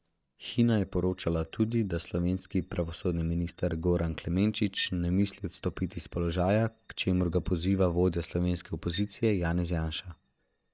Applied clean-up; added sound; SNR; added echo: neural mask model DeepFilterNet 3.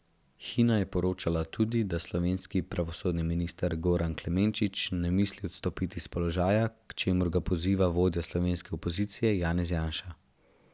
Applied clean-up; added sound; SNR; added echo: none; none; none; none.